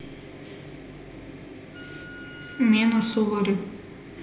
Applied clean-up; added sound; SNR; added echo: none; Wind instrument, woodwind instrument; 19 dB; reverberation time 1.4 s.